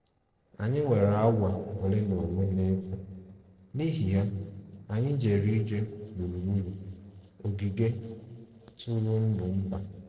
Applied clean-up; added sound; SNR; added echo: neural separator model SepFormer DNS4.